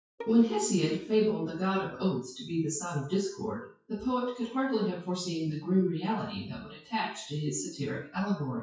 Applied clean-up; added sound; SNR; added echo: classical method WPE with log-MMSE.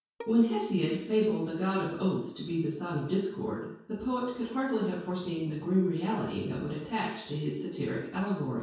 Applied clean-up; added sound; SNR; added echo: none; Bowed string instrument; 20 dB; reverberation time 0.6 s.